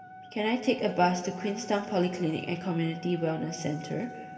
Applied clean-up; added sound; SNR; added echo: none; Wind instrument, woodwind instrument; 16 dB; reverberation time 2.0 s.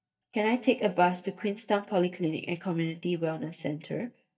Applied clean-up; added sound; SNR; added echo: neural mask model DeepFilterNet 3.